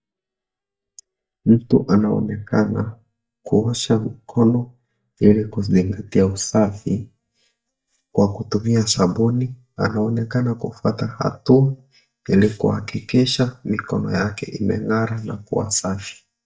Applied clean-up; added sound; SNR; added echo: neural mask model DeepFilterNet 3.